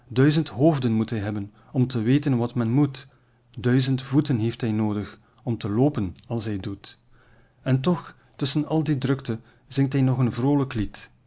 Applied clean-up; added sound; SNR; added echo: none; none; none; none.